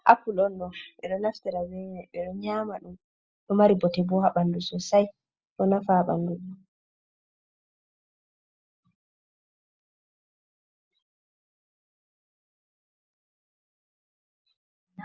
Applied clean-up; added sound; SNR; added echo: none; none; none; none.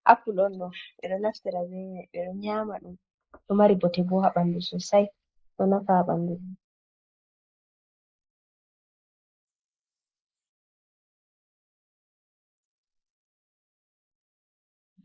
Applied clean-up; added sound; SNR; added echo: neural mask model Resemble Enhance denoiser.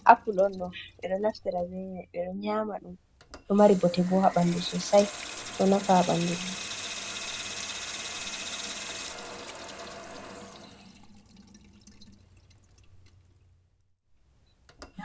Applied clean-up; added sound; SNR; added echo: none; Sink (filling or washing) / Water tap, faucet; 12 dB; none.